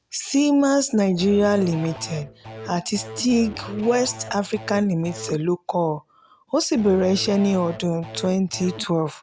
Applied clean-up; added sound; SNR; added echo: none; Electric guitar / Bass guitar; 15 dB; none.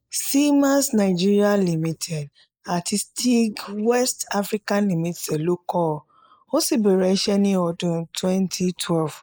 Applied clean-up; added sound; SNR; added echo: neural mask model Resemble Enhance denoiser.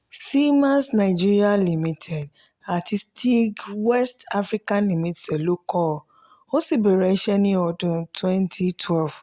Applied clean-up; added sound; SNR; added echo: none; none; none; none.